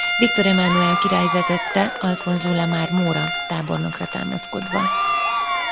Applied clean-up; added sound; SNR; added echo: none; Applause / Crowd / Cheering + Bowed string instrument; 2 dB; none.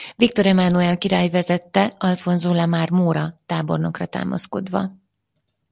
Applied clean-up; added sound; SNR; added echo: none; none; none; none.